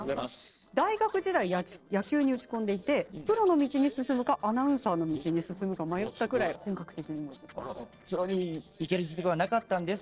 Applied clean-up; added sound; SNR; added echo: neural separator model SepFormer DNS4.